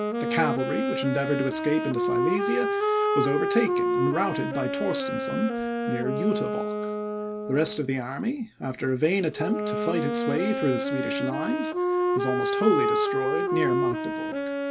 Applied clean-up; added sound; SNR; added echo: none; Wind instrument, woodwind instrument; -1 dB; none.